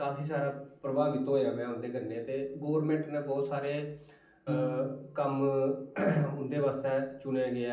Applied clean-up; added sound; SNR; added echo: none; Piano; 15 dB; reverberation time 0.6 s.